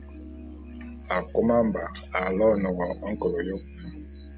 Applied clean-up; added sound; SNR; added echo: none; Musical instrument; 15 dB; none.